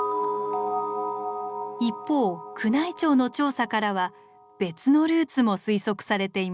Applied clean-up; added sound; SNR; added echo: none; none; none; none.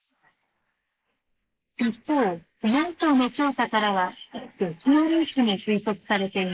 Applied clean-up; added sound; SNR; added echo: neural mask model Resemble Enhance denoiser.